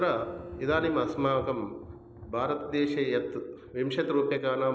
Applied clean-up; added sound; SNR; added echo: none; Acoustic guitar + Thunder; 16 dB; none.